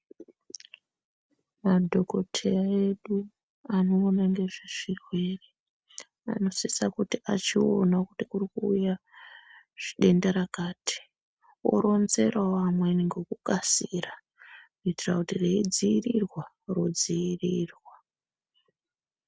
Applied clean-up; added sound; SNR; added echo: none; none; none; none.